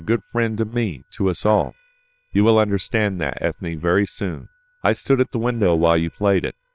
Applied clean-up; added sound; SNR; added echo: neural separator model SepFormer WHAM!.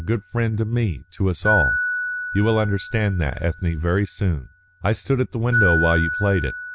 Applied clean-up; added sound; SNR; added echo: none; Glockenspiel; 5 dB; none.